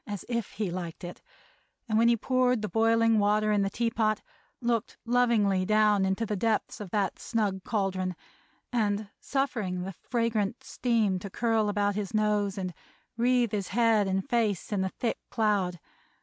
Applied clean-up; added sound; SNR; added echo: none; none; none; none.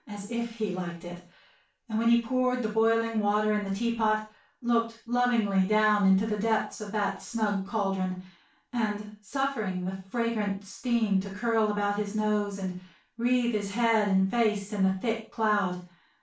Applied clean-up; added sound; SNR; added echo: none; none; none; reverberation time 0.3 s.